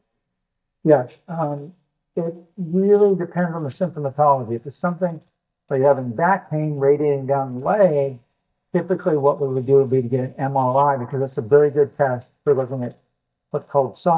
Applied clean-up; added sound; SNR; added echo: neural mask model DeepFilterNet 3.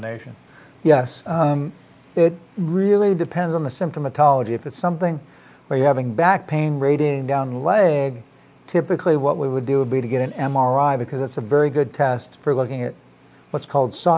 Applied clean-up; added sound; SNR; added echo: none; none; none; none.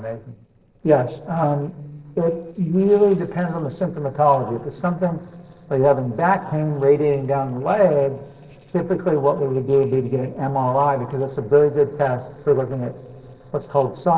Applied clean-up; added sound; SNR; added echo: neural separator model SepFormer DNS4.